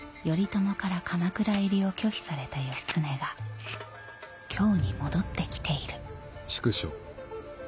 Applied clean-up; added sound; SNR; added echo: none; Bowed string instrument + Camera; 12 dB; none.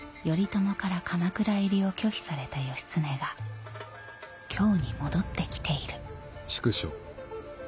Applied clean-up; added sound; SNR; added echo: none; none; none; none.